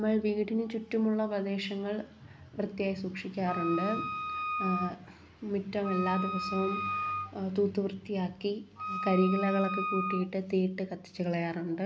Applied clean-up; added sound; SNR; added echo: none; Wind instrument, woodwind instrument; 5 dB; none.